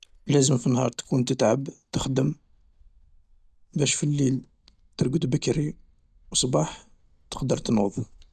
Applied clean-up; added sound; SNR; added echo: neural mask model DeepFilterNet 3.